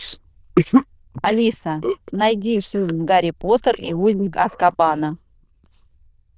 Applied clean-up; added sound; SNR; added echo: neural diffusion model UNIVERSE++.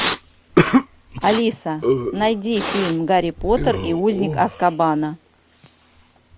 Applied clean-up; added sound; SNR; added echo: none; Respiratory sounds; 3 dB; none.